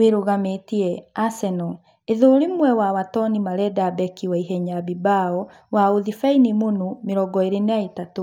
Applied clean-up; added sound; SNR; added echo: none; none; none; none.